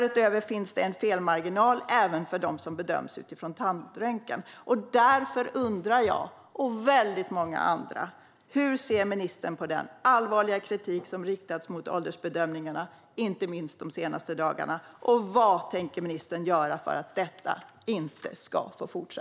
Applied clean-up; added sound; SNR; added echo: none; none; none; none.